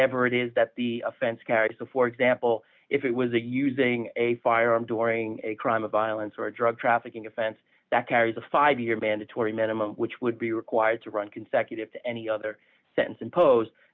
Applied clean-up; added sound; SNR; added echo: none; none; none; none.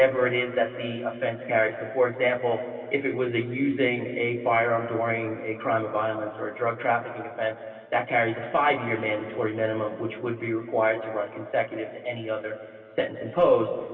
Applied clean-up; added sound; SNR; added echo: none; none; none; reverberation time 2.9 s.